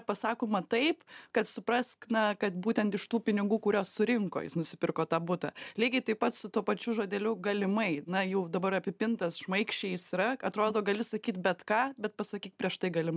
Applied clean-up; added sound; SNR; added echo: none; none; none; none.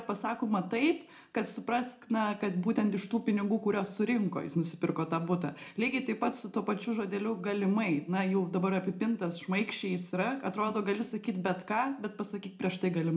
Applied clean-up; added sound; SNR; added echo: none; none; none; reverberation time 0.4 s.